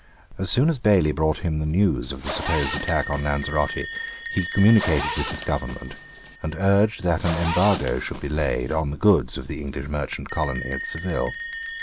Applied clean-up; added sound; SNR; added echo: none; Zipper (clothing) + Bell; 10 dB; none.